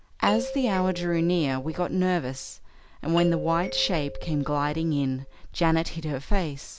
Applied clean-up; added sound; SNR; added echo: none; Doorbell; 12 dB; none.